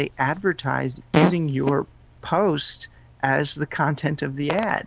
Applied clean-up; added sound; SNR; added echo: none; Fart; 5 dB; none.